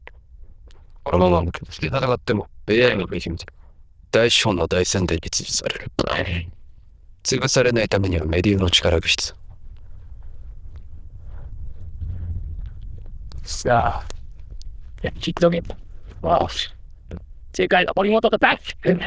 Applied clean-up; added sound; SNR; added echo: neural diffusion model UNIVERSE++.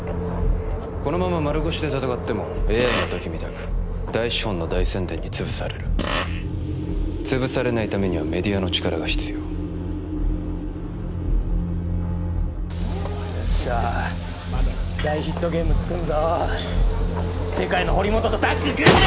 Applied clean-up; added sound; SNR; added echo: none; Fart; 9 dB; none.